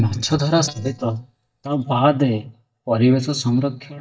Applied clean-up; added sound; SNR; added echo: neural mask model DeepFilterNet 3.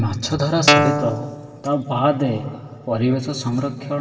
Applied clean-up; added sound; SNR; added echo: none; Guitar; -3 dB; reverberation time 2.2 s.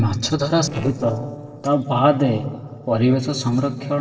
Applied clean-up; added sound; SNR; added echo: neural separator model SepFormer DNS4.